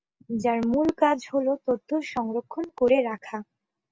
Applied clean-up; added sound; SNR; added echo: none; none; none; none.